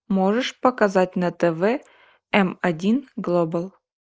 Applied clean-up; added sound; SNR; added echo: neural mask model Resemble Enhance denoiser.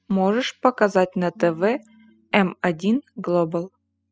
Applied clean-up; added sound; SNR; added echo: classical method spectral subtraction.